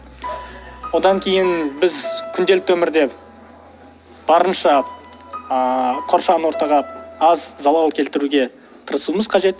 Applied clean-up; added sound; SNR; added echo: none; Piano; 15 dB; none.